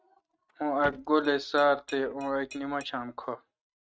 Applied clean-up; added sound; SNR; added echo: neural mask model RNNoise.